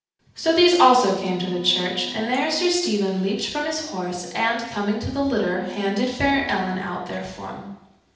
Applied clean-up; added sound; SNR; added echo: none; Wind instrument, woodwind instrument; 19 dB; reverberation time 0.8 s.